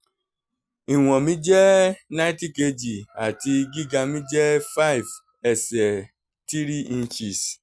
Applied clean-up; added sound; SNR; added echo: none; none; none; none.